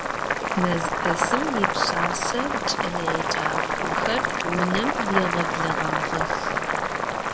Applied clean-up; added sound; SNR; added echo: none; Boiling; -5 dB; none.